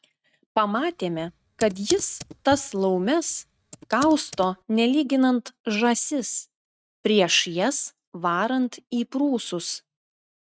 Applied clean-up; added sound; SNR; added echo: neural mask model RNNoise.